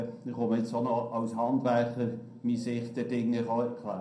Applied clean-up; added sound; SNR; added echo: none; none; none; reverberation time 0.5 s.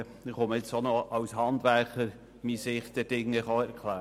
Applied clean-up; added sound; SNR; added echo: none; none; none; none.